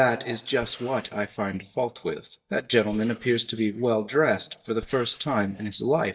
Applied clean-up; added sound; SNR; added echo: neural mask model DeepFilterNet 3.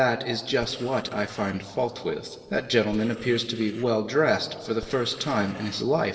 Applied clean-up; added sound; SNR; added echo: neural separator model SepFormer DNS4.